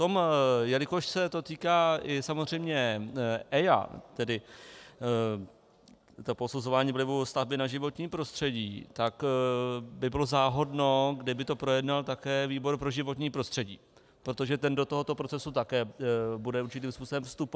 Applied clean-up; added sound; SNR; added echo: none; none; none; none.